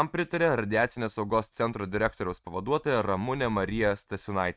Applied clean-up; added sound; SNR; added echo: neural mask model RNNoise.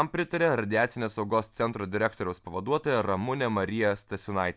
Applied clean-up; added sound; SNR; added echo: none; none; none; none.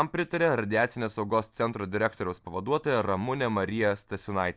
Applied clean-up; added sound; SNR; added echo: neural separator model SepFormer DNS4.